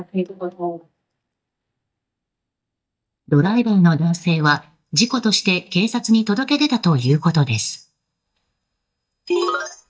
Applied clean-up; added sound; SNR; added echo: neural mask model DeepFilterNet 3.